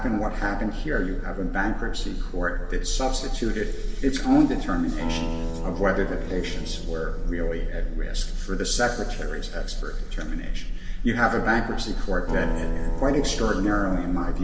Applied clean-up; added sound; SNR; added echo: none; Acoustic guitar; 15 dB; reverberation time 2.5 s.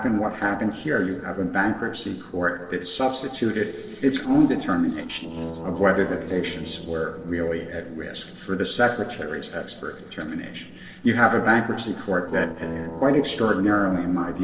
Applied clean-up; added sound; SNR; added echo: neural separator model SepFormer DNS4.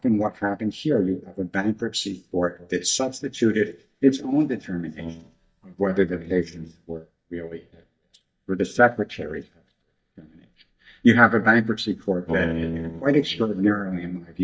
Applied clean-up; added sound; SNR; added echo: neural mask model DeepFilterNet 3.